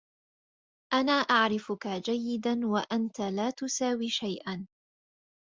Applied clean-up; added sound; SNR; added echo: none; none; none; none.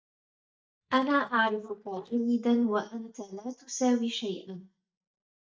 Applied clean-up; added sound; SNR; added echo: neural mask model DeepFilterNet 3.